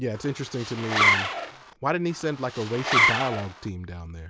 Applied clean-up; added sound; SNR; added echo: none; Zipper (clothing); -4 dB; none.